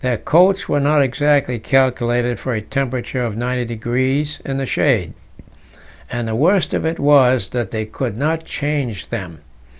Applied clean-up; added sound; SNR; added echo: none; none; none; none.